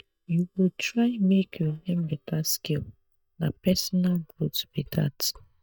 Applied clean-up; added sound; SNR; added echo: neural mask model DeepFilterNet 3.